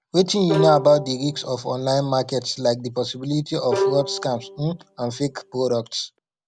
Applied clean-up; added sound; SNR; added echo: none; Bowed string instrument; 7 dB; none.